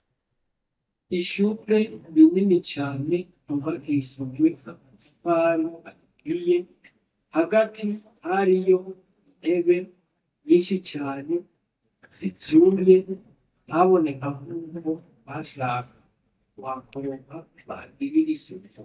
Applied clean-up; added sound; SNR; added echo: neural mask model DeepFilterNet 3.